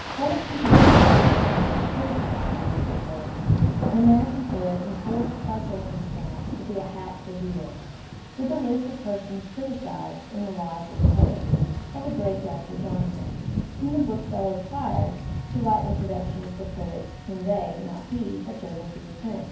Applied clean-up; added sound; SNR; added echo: none; Thunder / Rain; -4 dB; reverberation time 0.9 s.